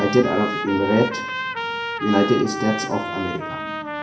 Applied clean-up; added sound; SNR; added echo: none; Trumpet; 5 dB; reverberation time 0.5 s.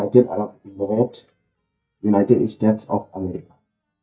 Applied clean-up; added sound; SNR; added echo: neural mask model DeepFilterNet 3.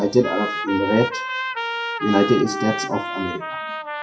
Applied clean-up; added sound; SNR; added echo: classical method WPE with log-MMSE.